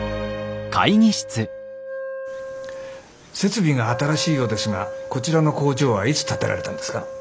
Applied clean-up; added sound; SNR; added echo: none; Wind instrument, woodwind instrument; 10 dB; none.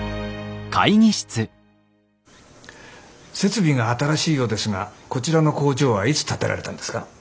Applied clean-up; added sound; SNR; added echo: none; none; none; none.